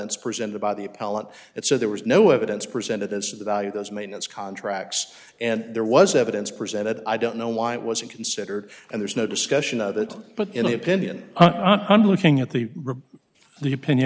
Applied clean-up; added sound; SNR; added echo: none; none; none; none.